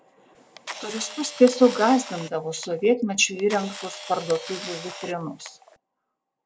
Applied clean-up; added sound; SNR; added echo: none; Camera; 14 dB; none.